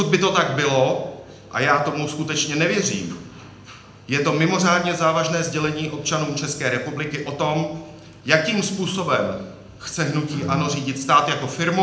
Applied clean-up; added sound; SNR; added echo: none; none; none; reverberation time 0.8 s.